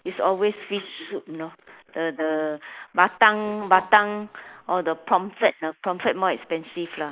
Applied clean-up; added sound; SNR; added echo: neural mask model Resemble Enhance denoiser.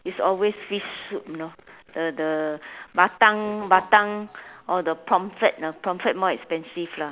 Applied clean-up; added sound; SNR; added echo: none; none; none; none.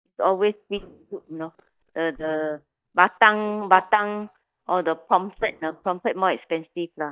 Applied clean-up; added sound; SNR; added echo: neural mask model DeepFilterNet 3.